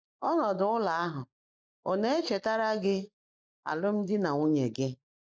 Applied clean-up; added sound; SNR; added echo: neural mask model Resemble Enhance denoiser.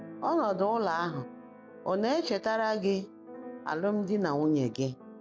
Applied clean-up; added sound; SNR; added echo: none; Keyboard (musical); 16 dB; none.